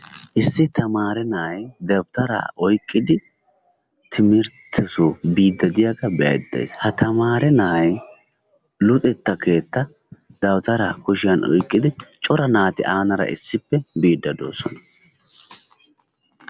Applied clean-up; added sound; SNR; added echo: none; none; none; none.